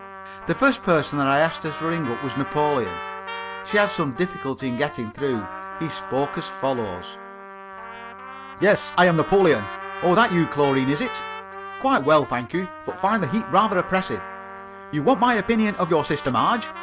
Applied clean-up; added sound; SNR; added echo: none; Trumpet + Trumpet; 12 dB; none.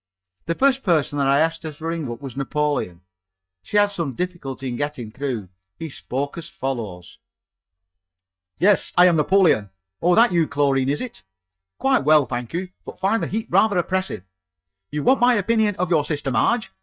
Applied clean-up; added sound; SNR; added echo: neural mask model DeepFilterNet 3.